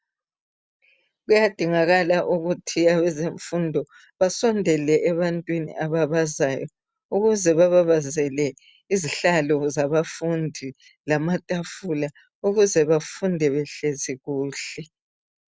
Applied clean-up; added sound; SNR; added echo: none; none; none; none.